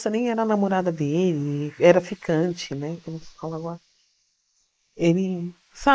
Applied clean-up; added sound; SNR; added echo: neural mask model Resemble Enhance denoiser.